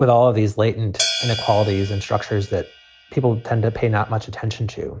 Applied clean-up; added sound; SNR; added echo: none; Hi-hat; 10 dB; none.